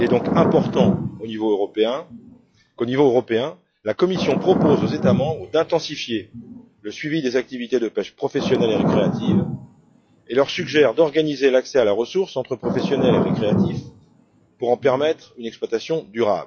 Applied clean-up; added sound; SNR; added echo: classical method log-MMSE.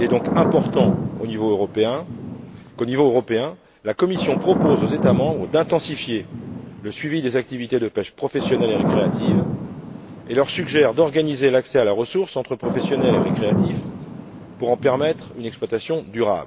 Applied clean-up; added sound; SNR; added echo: none; Thunder / Rain; 4 dB; none.